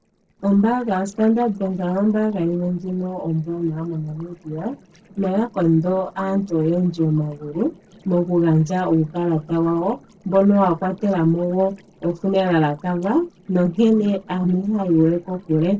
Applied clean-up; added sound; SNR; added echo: neural separator model SepFormer DNS4.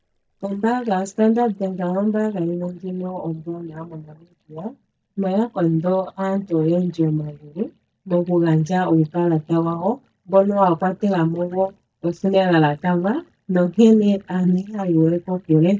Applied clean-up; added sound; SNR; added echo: neural mask model DeepFilterNet 3.